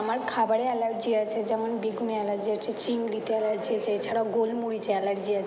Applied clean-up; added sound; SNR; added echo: none; none; none; none.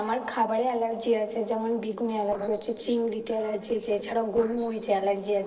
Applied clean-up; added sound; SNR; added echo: neural separator model SepFormer DNS4.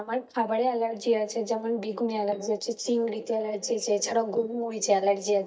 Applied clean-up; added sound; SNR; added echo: neural mask model DeepFilterNet 3.